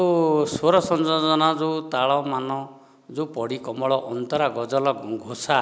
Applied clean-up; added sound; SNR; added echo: none; none; none; none.